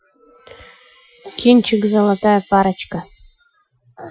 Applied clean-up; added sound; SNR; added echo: classical method Wiener filter.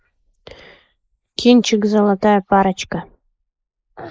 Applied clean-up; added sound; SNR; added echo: neural mask model Resemble Enhance denoiser.